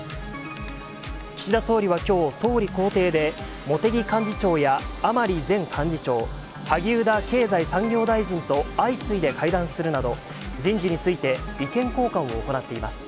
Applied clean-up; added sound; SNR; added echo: none; none; none; none.